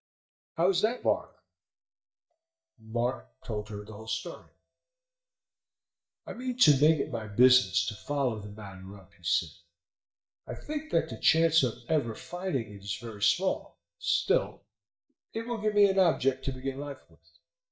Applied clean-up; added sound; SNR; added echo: neural mask model DeepFilterNet 3.